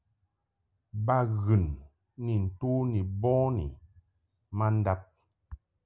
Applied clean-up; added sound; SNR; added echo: none; none; none; none.